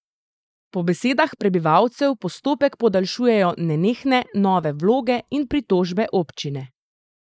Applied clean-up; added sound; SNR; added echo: neural mask model Resemble Enhance denoiser.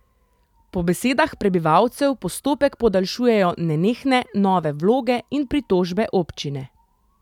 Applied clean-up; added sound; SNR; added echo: none; none; none; none.